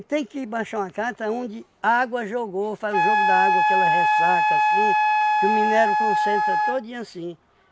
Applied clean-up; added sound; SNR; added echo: none; Wind instrument, woodwind instrument; -5 dB; none.